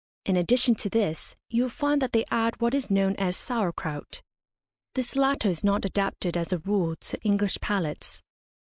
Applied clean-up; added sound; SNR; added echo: neural mask model Resemble Enhance denoiser.